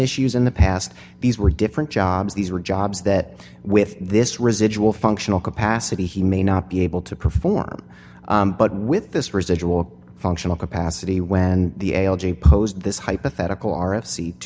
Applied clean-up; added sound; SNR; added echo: none; none; none; none.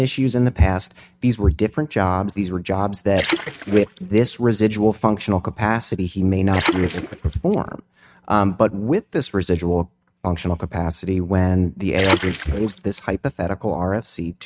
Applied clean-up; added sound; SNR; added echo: neural mask model RNNoise.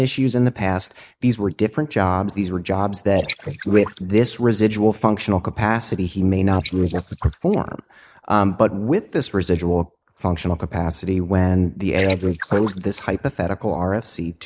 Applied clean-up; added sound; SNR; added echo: neural mask model Resemble Enhance denoiser.